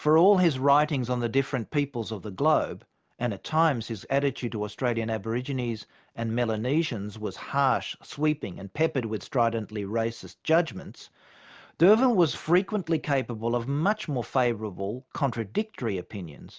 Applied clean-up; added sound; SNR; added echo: none; none; none; none.